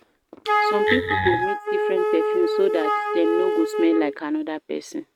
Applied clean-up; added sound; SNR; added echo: neural mask model RNNoise.